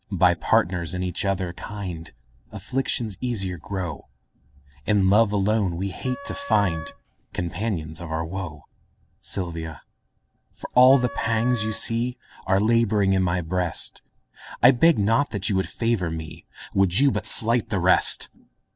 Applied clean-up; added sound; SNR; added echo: none; Wind instrument, woodwind instrument; 14 dB; none.